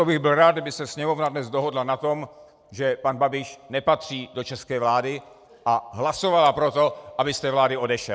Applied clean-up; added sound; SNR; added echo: none; none; none; none.